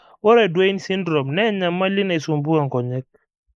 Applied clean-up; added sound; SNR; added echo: neural mask model Resemble Enhance denoiser.